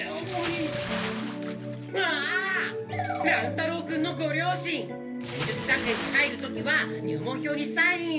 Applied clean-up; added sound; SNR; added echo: none; Bathtub (filling or washing) / Splash, splatter; 13 dB; reverberation time 0.3 s.